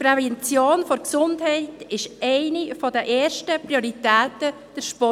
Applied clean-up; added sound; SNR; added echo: none; none; none; none.